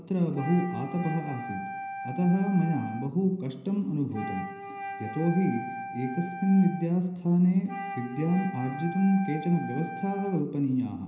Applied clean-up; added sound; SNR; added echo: none; Wind instrument, woodwind instrument; 11 dB; reverberation time 0.9 s.